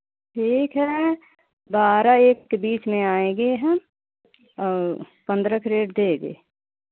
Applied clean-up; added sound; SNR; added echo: none; none; none; none.